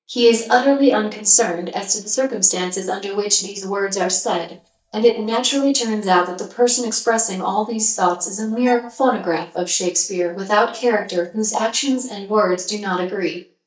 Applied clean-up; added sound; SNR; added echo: neural mask model DeepFilterNet 3.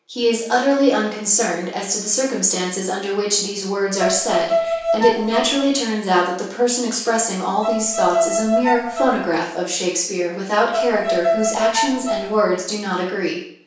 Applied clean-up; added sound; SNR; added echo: none; Bowed string instrument; 2 dB; reverberation time 0.6 s.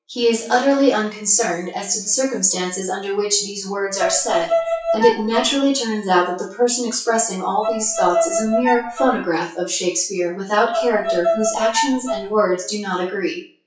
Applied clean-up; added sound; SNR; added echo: classical method WPE with log-MMSE.